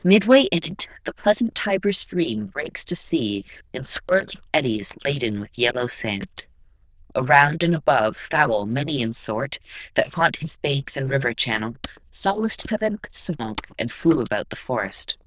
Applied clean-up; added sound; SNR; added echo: neural diffusion model UNIVERSE++.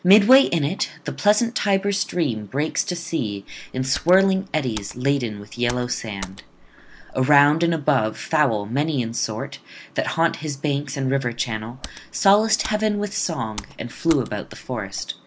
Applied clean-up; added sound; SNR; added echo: none; Computer keyboard; 18 dB; none.